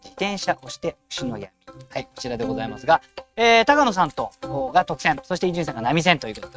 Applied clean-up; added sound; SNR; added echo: neural mask model RNNoise.